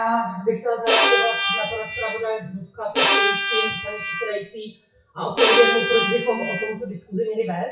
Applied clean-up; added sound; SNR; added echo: classical method WPE with log-MMSE.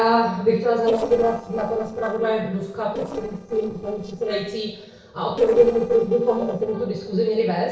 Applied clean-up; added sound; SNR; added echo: neural separator model SepFormer DNS4.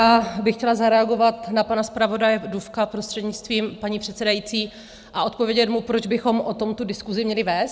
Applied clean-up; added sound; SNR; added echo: none; none; none; none.